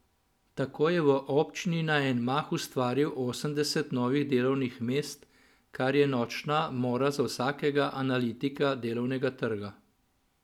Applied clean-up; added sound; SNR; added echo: none; none; none; none.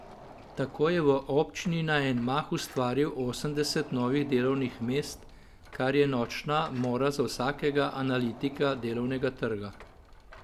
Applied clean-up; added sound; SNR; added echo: none; Door; 19 dB; none.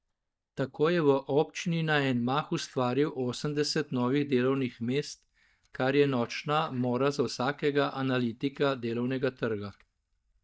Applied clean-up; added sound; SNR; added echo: neural mask model DeepFilterNet 3.